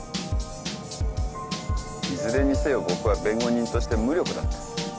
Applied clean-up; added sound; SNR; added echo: none; Drum / Drum kit; 2 dB; none.